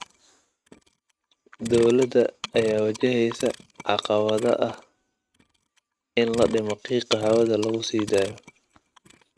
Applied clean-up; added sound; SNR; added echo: neural mask model RNNoise.